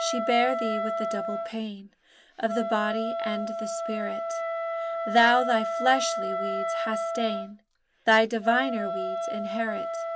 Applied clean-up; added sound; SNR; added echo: none; Wind instrument, woodwind instrument; 3 dB; none.